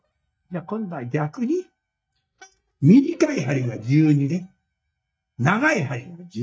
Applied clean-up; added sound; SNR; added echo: neural mask model DeepFilterNet 3.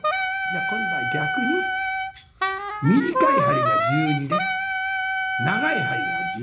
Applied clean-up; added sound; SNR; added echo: none; Wind instrument, woodwind instrument; -3 dB; reverberation time 0.4 s.